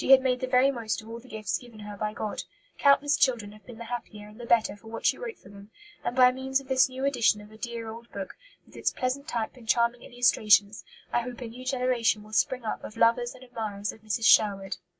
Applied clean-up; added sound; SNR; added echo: none; none; none; none.